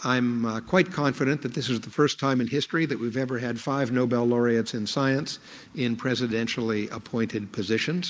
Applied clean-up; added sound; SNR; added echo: neural mask model Resemble Enhance denoiser.